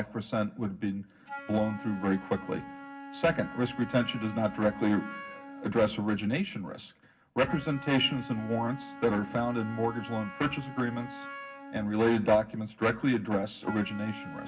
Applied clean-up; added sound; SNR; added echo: none; Wind instrument, woodwind instrument; 14 dB; reverberation time 0.4 s.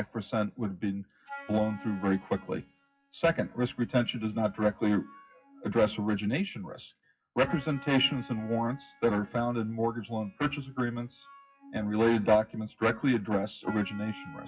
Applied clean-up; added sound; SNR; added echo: classical method WPE with log-MMSE.